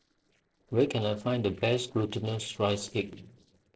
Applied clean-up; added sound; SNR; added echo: neural separator model SepFormer DNS4.